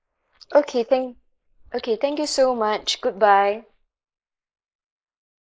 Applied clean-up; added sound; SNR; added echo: neural mask model Resemble Enhance denoiser.